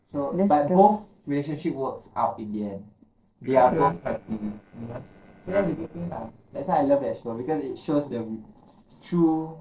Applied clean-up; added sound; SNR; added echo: neural separator model SepFormer DNS4.